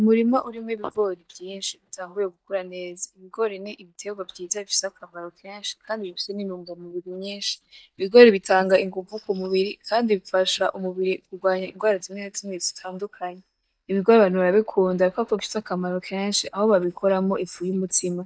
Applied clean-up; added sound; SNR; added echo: neural mask model DeepFilterNet 3.